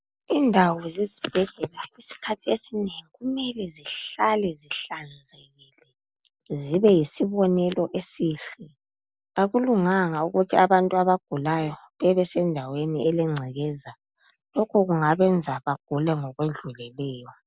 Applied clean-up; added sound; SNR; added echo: none; none; none; none.